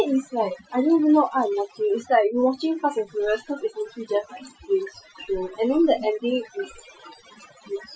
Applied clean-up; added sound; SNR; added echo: classical method Wiener filter.